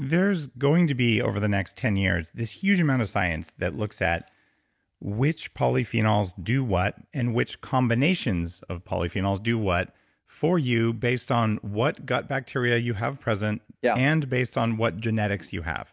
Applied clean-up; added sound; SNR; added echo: none; none; none; none.